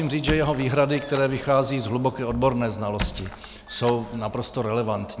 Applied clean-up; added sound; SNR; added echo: none; Squeak; 12 dB; none.